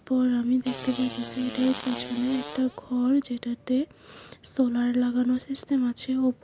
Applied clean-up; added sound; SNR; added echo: none; Fart; 12 dB; none.